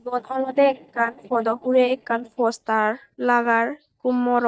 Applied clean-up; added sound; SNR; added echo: neural mask model DeepFilterNet 3.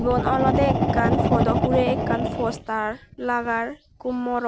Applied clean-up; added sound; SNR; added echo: none; Fire; 0 dB; none.